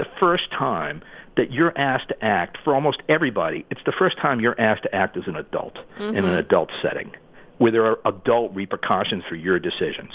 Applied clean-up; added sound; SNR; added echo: none; none; none; none.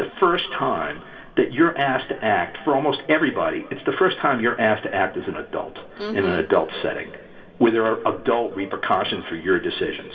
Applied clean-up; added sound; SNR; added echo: none; none; none; reverberation time 2.6 s.